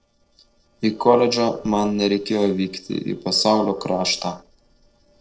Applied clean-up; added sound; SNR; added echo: neural separator model SepFormer DNS4.